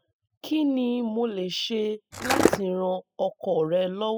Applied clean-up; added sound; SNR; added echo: classical method spectral subtraction.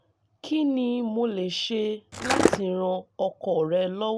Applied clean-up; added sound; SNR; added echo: none; Skateboard; -4 dB; none.